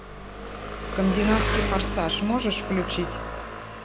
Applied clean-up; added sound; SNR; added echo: none; Engine; 2 dB; none.